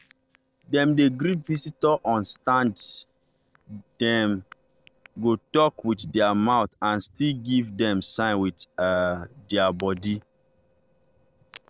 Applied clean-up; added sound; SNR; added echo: neural separator model SepFormer DNS4.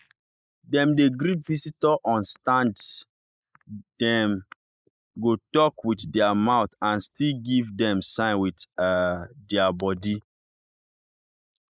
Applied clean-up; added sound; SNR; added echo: neural mask model Resemble Enhance denoiser.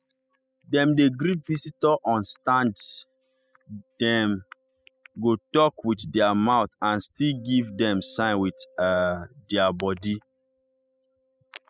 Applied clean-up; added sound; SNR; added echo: classical method spectral subtraction.